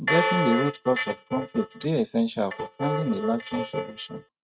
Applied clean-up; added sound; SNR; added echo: neural mask model RNNoise.